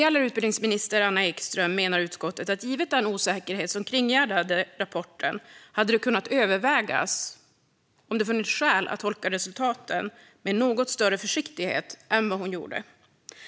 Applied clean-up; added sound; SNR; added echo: none; none; none; none.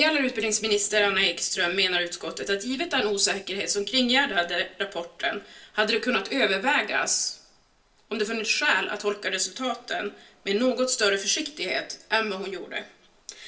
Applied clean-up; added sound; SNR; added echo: neural separator model SepFormer DNS4.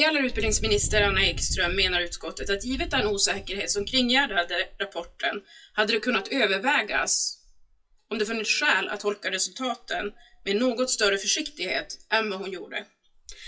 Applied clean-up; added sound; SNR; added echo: classical method WPE with log-MMSE.